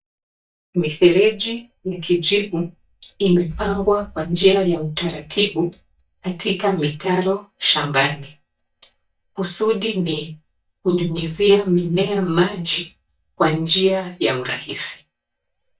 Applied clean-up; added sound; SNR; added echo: neural mask model DeepFilterNet 3.